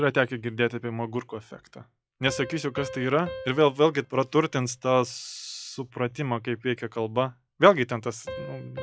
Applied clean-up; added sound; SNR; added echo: classical method log-MMSE.